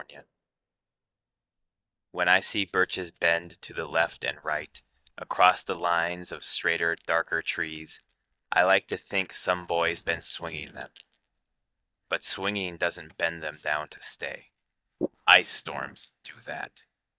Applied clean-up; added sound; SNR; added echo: neural mask model DeepFilterNet 3.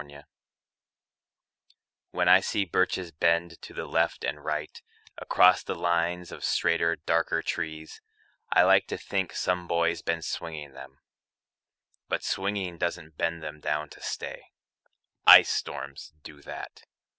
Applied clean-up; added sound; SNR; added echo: none; none; none; none.